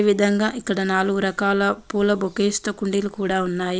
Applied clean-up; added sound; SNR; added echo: none; none; none; none.